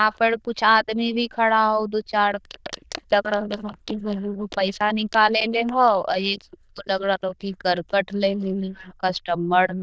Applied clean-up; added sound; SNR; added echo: neural diffusion model UNIVERSE++.